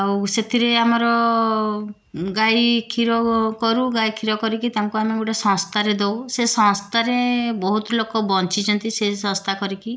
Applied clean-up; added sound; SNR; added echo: none; none; none; none.